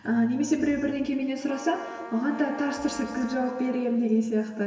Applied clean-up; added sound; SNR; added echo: none; Trumpet; 18 dB; reverberation time 1.3 s.